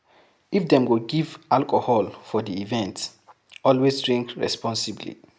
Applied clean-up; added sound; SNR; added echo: none; none; none; none.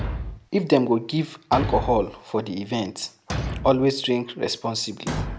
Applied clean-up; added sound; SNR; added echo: none; Thump, thud; 8 dB; none.